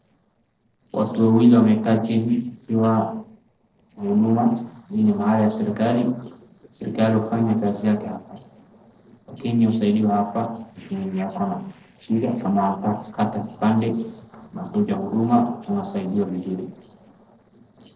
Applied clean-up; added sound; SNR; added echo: neural separator model SepFormer DNS4.